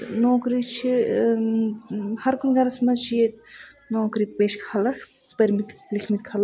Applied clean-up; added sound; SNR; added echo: none; none; none; none.